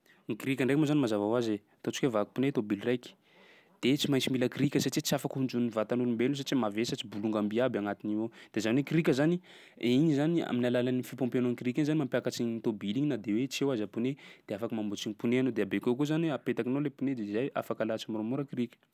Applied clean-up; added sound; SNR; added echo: none; none; none; none.